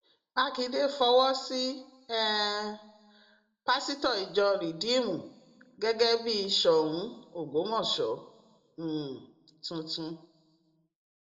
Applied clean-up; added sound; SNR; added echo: none; none; none; reverberation time 0.8 s.